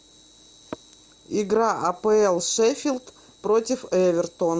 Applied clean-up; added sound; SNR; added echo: none; none; none; none.